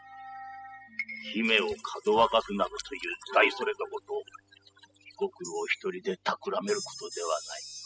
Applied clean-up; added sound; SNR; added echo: classical method spectral subtraction.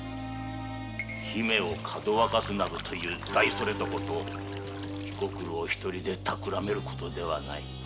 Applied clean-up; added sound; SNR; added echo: none; Cricket / Water; 12 dB; none.